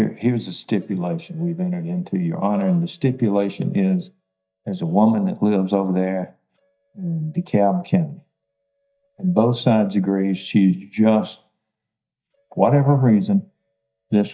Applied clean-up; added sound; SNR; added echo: neural mask model DeepFilterNet 3.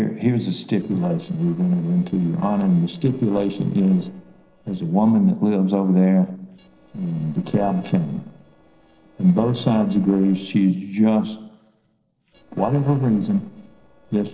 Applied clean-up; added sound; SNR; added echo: neural separator model SepFormer DNS4.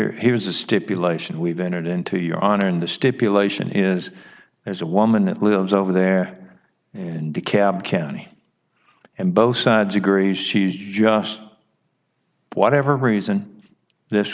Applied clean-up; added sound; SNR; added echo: none; none; none; none.